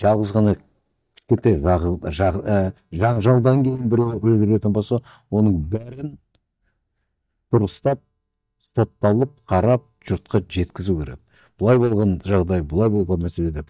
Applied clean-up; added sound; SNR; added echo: neural mask model DeepFilterNet 3.